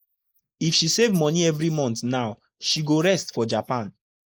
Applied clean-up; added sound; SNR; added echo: neural mask model Resemble Enhance denoiser.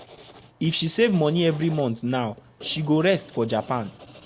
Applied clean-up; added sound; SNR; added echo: none; Writing; 19 dB; none.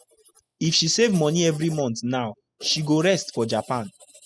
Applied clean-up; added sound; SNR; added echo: classical method spectral subtraction.